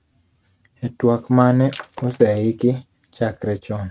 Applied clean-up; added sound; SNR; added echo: neural mask model RNNoise.